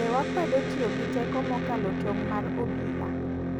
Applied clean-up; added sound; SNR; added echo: none; Electric guitar; -2 dB; none.